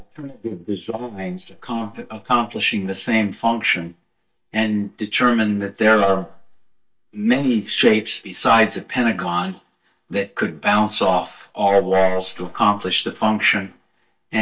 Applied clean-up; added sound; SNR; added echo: neural mask model DeepFilterNet 3.